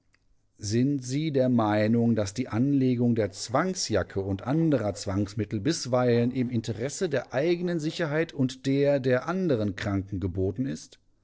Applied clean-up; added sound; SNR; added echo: neural separator model SepFormer DNS4.